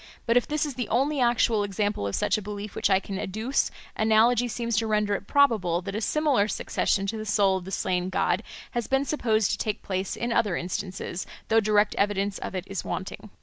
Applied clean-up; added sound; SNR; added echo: none; none; none; none.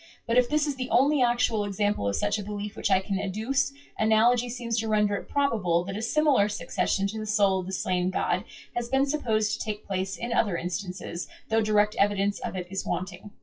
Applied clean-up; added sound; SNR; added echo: classical method WPE with log-MMSE.